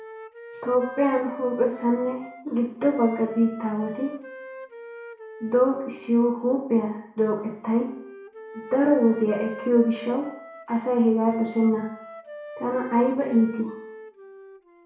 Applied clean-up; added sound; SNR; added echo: none; Wind instrument, woodwind instrument; 17 dB; reverberation time 0.6 s.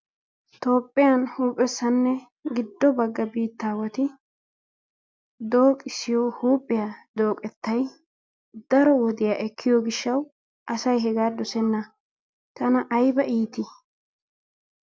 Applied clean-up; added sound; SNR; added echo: none; none; none; none.